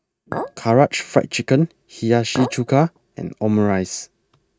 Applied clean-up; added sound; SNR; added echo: neural mask model RNNoise.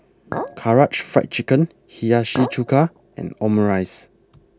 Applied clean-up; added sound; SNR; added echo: none; Chink, clink; 15 dB; none.